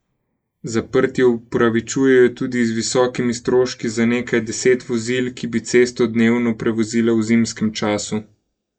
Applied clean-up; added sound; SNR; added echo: neural mask model Resemble Enhance denoiser.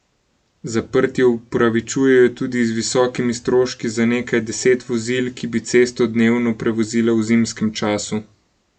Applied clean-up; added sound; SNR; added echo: none; none; none; none.